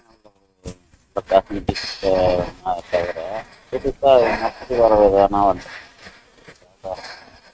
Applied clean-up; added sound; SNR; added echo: neural mask model RNNoise.